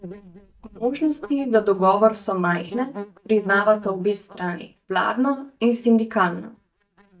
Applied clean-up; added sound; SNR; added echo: neural mask model DeepFilterNet 3.